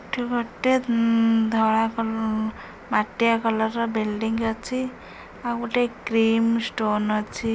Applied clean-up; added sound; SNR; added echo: none; none; none; none.